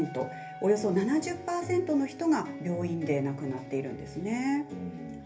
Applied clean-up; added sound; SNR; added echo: none; Wind instrument, woodwind instrument; 19 dB; reverberation time 0.3 s.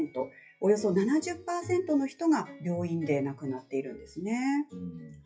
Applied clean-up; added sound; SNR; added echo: classical method WPE with log-MMSE.